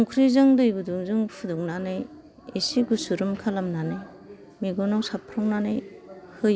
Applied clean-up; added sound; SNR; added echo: none; none; none; none.